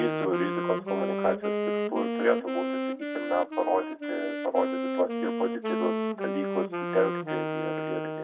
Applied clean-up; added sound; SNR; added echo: none; Wind instrument, woodwind instrument; 0 dB; reverberation time 0.3 s.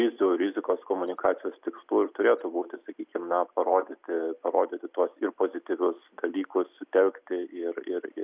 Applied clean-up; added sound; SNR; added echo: none; none; none; none.